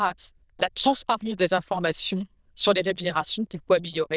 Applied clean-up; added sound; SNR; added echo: neural diffusion model UNIVERSE++.